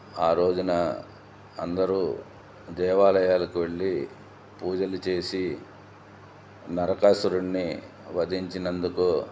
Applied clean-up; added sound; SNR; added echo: none; none; none; none.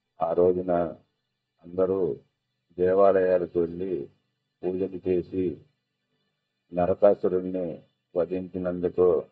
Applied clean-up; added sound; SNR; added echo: neural mask model DeepFilterNet 3.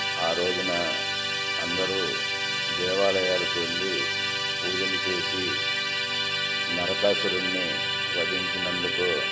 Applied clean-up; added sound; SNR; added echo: none; Musical instrument; -4 dB; none.